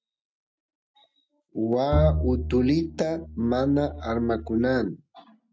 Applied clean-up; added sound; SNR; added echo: neural mask model RNNoise.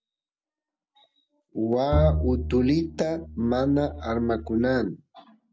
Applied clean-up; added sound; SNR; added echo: none; Bowed string instrument; 3 dB; none.